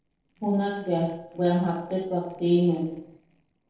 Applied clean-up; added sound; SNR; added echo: neural separator model SepFormer DNS4.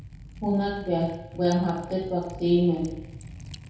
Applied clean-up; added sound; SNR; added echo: none; Liquid; 15 dB; reverberation time 0.8 s.